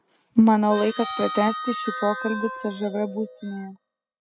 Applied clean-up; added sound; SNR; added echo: classical method spectral subtraction.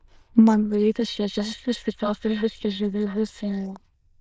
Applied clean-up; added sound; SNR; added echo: neural diffusion model UNIVERSE++.